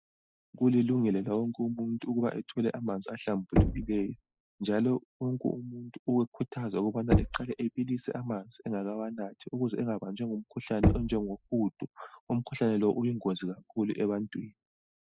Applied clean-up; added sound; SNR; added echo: classical method spectral subtraction.